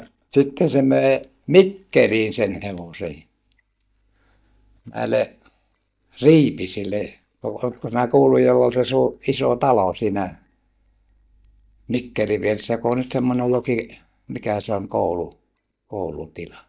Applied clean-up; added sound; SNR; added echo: neural mask model DeepFilterNet 3.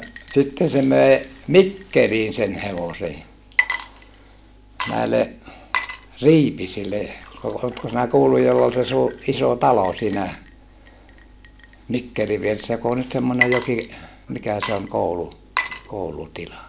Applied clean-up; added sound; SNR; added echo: none; Water / Liquid; 12 dB; none.